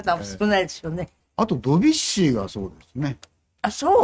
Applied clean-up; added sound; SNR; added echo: neural mask model RNNoise.